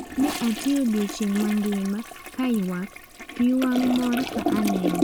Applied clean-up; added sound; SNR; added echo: none; Toilet flush; 6 dB; none.